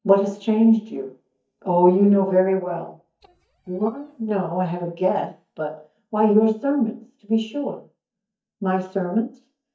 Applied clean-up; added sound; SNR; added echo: neural mask model DeepFilterNet 3.